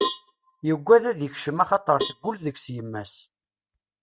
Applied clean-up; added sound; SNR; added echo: neural mask model RNNoise.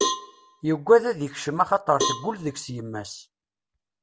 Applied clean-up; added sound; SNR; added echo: none; Cowbell; 8 dB; none.